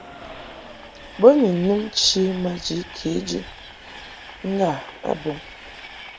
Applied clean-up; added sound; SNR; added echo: none; Train; 16 dB; none.